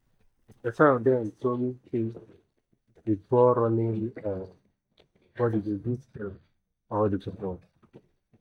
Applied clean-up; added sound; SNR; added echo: neural mask model DeepFilterNet 3.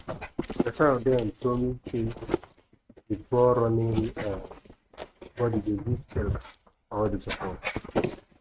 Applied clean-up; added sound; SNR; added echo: neural mask model RNNoise.